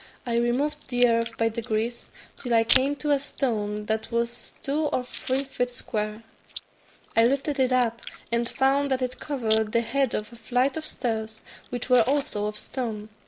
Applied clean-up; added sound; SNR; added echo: neural mask model Resemble Enhance denoiser.